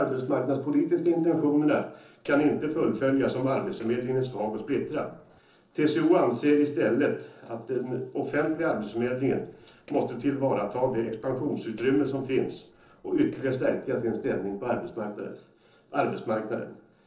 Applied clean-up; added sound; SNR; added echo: neural separator model SepFormer DNS4.